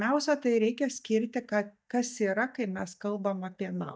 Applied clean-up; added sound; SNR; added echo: neural mask model DeepFilterNet 3.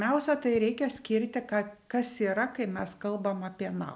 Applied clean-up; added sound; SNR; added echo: none; none; none; none.